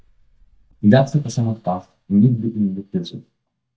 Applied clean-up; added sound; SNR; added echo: neural mask model DeepFilterNet 3.